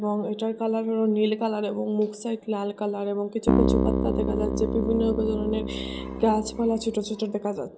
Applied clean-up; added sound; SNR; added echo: none; Keyboard (musical); 0 dB; none.